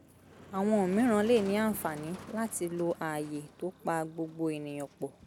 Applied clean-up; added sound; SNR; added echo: none; Motor vehicle (road); 18 dB; none.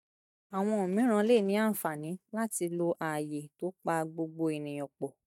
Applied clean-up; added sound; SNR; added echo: neural mask model DeepFilterNet 3.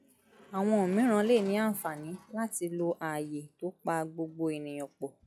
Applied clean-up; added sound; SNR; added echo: classical method log-MMSE.